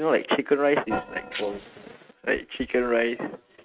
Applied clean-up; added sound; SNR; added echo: neural mask model RNNoise.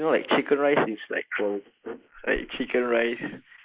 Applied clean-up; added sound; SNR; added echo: neural mask model Resemble Enhance denoiser.